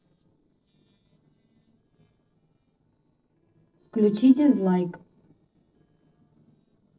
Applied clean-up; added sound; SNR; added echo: neural separator model SepFormer DNS4.